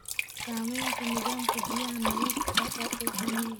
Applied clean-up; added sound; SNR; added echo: none; Liquid; -4 dB; none.